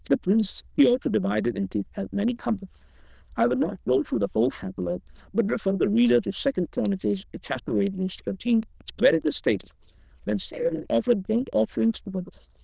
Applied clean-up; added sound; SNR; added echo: neural diffusion model UNIVERSE++.